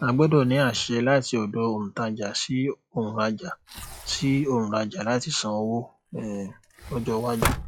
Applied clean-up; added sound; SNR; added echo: classical method log-MMSE.